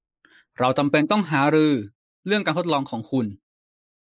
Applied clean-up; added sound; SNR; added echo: neural mask model Resemble Enhance denoiser.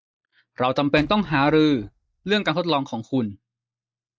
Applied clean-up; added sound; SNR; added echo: neural mask model DeepFilterNet 3.